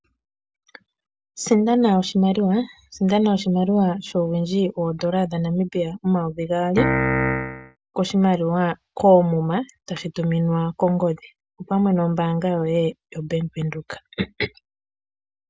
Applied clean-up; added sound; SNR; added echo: none; Piano; 0 dB; none.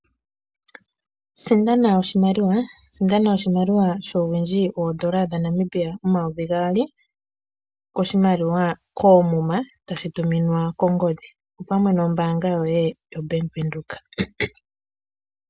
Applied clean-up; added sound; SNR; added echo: none; none; none; none.